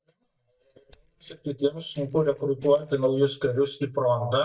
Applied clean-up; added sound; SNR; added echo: neural mask model DeepFilterNet 3.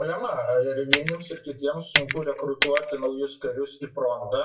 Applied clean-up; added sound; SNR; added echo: classical method WPE with log-MMSE.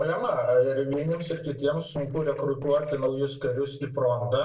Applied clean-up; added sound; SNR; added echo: neural separator model SepFormer DNS4.